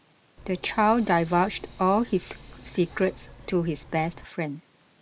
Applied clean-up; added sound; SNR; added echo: none; Hiss; 15 dB; none.